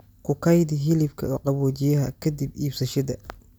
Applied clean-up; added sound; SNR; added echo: none; none; none; none.